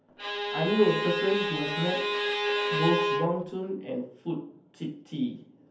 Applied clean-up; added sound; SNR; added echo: none; Bowed string instrument; -1 dB; reverberation time 0.5 s.